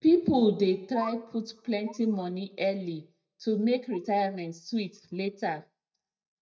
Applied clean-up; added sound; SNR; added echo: neural mask model DeepFilterNet 3.